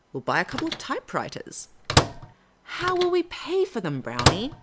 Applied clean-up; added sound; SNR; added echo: none; Microwave oven; 0 dB; none.